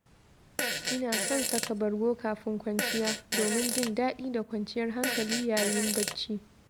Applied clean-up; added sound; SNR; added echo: none; Fart; 3 dB; none.